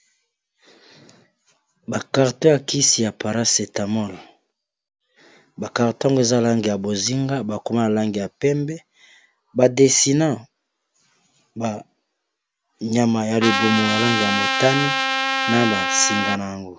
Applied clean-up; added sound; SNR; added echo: none; Trumpet; 0 dB; none.